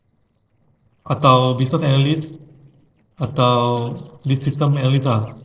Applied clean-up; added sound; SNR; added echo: neural separator model SepFormer DNS4.